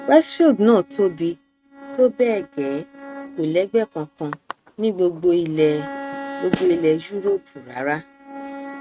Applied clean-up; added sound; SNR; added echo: neural mask model RNNoise.